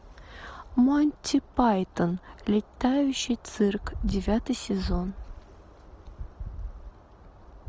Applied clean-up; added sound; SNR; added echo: none; none; none; none.